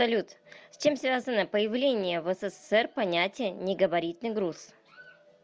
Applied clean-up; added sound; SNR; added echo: none; none; none; none.